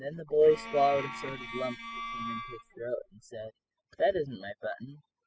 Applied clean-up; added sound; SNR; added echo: classical method spectral subtraction.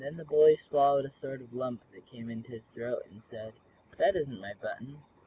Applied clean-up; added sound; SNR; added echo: none; none; none; none.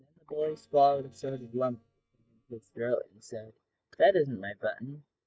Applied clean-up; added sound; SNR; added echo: neural mask model DeepFilterNet 3.